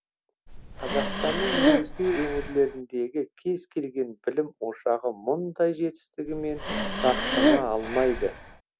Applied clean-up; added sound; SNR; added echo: none; Breathing; -1 dB; none.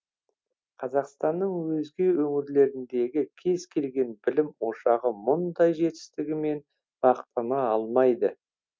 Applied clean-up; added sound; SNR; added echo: none; none; none; none.